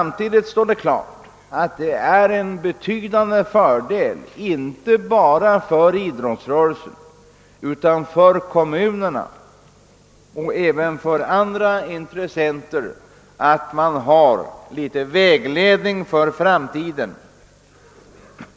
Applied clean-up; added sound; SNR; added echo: none; none; none; none.